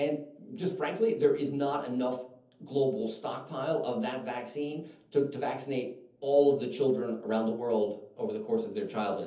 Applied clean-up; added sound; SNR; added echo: none; none; none; reverberation time 0.7 s.